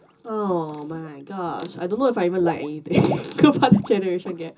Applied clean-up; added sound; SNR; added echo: none; Water / Liquid; 16 dB; reverberation time 0.2 s.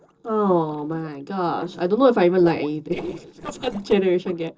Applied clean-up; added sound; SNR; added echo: neural separator model SepFormer DNS4.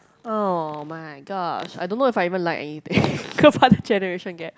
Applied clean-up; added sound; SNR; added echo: none; none; none; none.